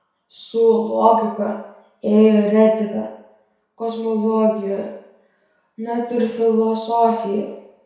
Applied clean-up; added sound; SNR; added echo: none; none; none; reverberation time 0.7 s.